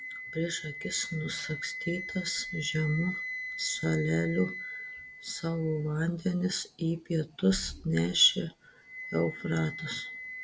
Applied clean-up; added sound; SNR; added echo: none; Wind instrument, woodwind instrument; 10 dB; none.